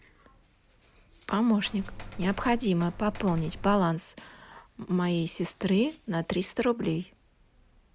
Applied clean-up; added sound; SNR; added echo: none; Coin (dropping); 9 dB; none.